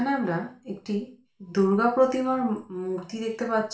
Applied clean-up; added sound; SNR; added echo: none; none; none; reverberation time 0.3 s.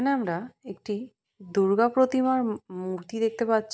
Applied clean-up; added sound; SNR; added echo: none; none; none; none.